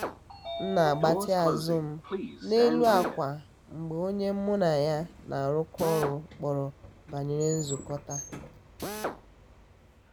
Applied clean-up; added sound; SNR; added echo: none; Drill + Sliding door / Train; 8 dB; none.